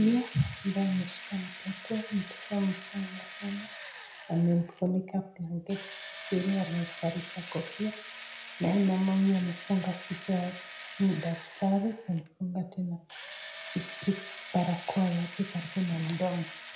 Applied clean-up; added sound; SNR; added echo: none; Engine / Drill; 12 dB; reverberation time 0.5 s.